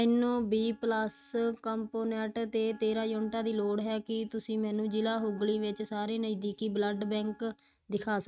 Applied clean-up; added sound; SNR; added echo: neural mask model RNNoise.